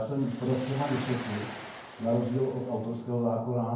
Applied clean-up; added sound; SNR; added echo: none; Waves, surf; 13 dB; reverberation time 0.9 s.